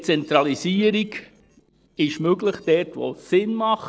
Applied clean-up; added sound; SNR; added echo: neural separator model SepFormer DNS4.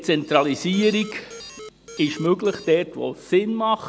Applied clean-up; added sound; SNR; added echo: none; Alarm; 18 dB; none.